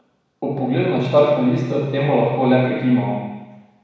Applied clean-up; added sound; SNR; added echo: none; none; none; reverberation time 1.1 s.